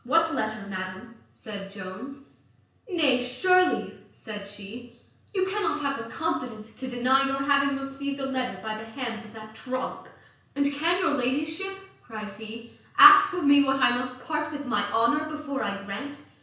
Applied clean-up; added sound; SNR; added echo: none; none; none; reverberation time 0.5 s.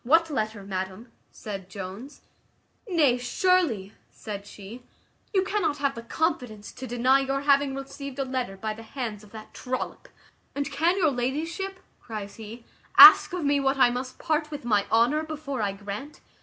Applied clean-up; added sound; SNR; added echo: none; none; none; none.